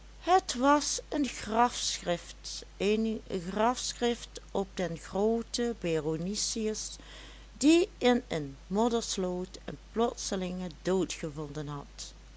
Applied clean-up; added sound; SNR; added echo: none; none; none; none.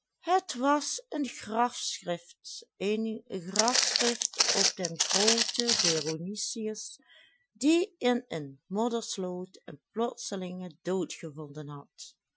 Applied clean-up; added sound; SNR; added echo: classical method Wiener filter.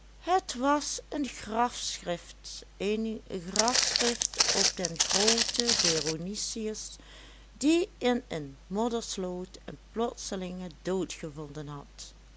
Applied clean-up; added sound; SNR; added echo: none; Walk, footsteps; -5 dB; none.